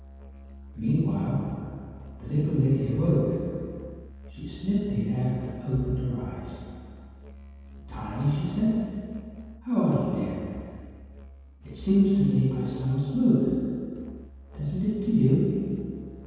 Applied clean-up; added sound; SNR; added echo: none; Musical instrument; 18 dB; reverberation time 2.1 s.